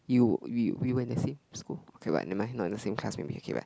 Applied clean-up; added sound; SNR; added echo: none; none; none; none.